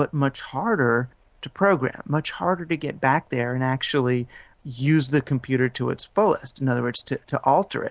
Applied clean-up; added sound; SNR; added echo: none; none; none; none.